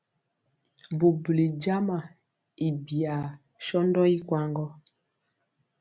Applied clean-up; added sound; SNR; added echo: none; none; none; none.